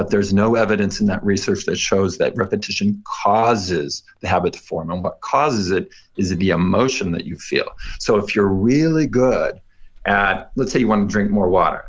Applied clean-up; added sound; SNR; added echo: none; Keys jangling; 20 dB; none.